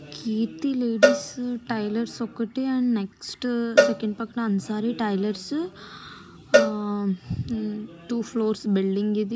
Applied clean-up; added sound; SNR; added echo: none; Cowbell; 1 dB; none.